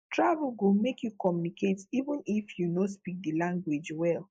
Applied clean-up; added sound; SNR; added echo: neural mask model Resemble Enhance denoiser.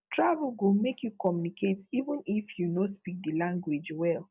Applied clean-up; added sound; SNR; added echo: none; none; none; none.